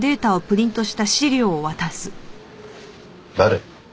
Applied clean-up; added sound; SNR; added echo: none; none; none; none.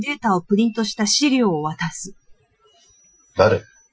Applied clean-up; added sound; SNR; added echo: classical method Wiener filter.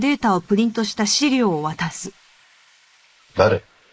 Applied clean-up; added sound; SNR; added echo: neural mask model Resemble Enhance denoiser.